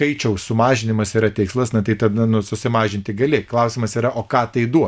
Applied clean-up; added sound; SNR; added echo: none; none; none; none.